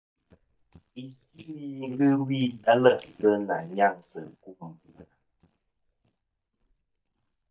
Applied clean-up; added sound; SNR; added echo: neural mask model DeepFilterNet 3.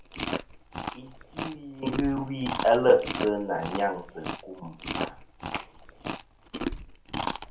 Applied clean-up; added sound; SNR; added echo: none; Chewing, mastication; 5 dB; reverberation time 0.3 s.